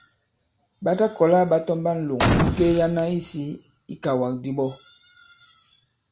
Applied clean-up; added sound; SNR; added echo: none; Boom; 0 dB; none.